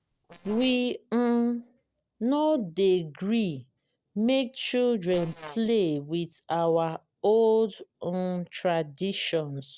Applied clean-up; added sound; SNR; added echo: neural separator model SepFormer DNS4.